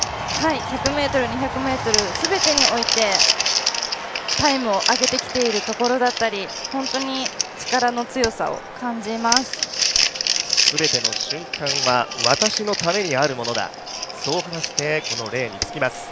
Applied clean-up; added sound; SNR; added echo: none; Crumpling, crinkling; 1 dB; none.